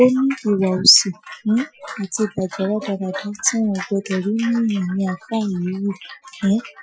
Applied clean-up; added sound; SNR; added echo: classical method Wiener filter.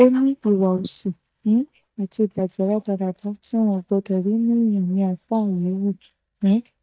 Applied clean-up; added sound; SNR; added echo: neural mask model DeepFilterNet 3.